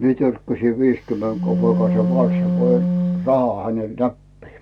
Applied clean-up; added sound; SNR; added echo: none; Wind instrument, woodwind instrument; 0 dB; none.